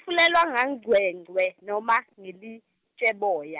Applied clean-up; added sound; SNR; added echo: none; none; none; none.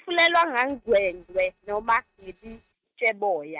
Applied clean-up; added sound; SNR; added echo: neural mask model RNNoise.